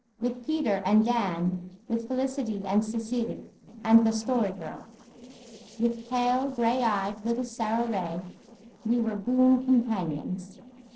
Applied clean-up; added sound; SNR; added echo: neural separator model SepFormer DNS4.